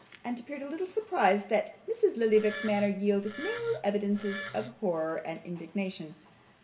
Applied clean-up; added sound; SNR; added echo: none; Wood; 13 dB; reverberation time 0.6 s.